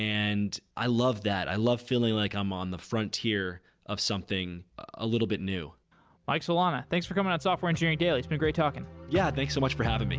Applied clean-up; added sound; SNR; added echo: none; none; none; none.